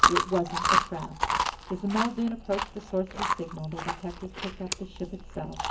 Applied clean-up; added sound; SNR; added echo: none; Chewing, mastication; -3 dB; reverberation time 0.3 s.